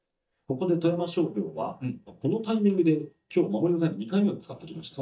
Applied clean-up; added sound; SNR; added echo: neural mask model DeepFilterNet 3.